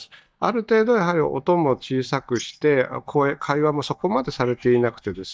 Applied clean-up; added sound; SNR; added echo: neural mask model DeepFilterNet 3.